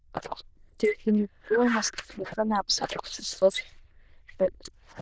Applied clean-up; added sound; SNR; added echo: neural diffusion model UNIVERSE++.